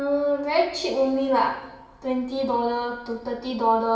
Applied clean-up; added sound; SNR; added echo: none; none; none; reverberation time 1.0 s.